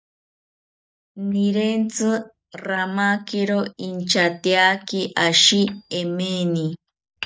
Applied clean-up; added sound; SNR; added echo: neural mask model DeepFilterNet 3.